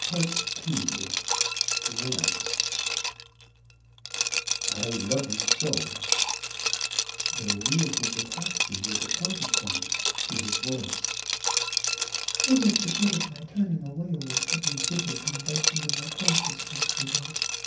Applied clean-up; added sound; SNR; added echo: none; Liquid; -4 dB; reverberation time 0.6 s.